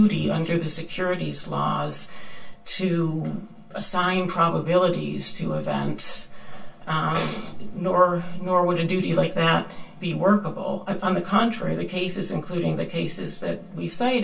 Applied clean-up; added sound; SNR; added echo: none; none; none; reverberation time 0.2 s.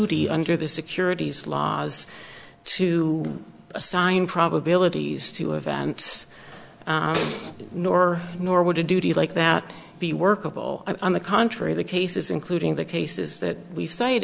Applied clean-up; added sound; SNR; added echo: none; none; none; none.